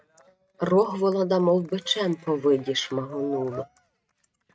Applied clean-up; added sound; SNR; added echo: neural mask model RNNoise.